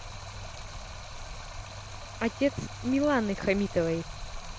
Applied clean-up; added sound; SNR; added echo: none; Stream; 9 dB; none.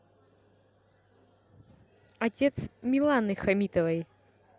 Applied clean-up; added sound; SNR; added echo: none; none; none; none.